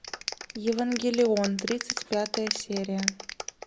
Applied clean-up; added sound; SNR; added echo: none; Clapping; 7 dB; none.